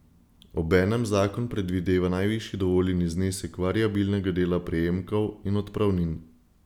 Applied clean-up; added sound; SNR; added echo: none; none; none; none.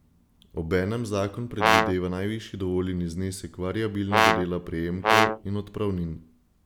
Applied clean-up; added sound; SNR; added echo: none; Brass instrument; -5 dB; none.